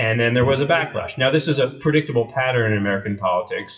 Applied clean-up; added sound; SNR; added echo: classical method WPE with log-MMSE.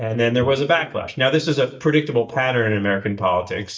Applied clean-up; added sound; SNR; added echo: neural mask model DeepFilterNet 3.